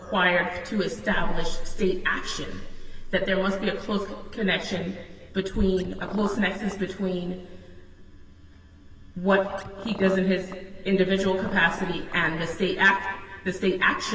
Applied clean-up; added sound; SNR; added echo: none; Car; 15 dB; reverberation time 2.2 s.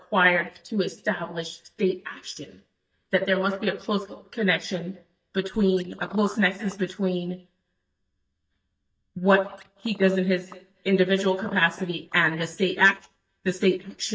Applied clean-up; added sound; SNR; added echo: neural mask model DeepFilterNet 3.